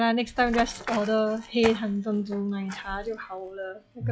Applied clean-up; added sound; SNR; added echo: classical method log-MMSE.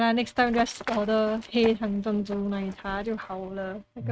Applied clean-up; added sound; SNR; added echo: neural mask model RNNoise.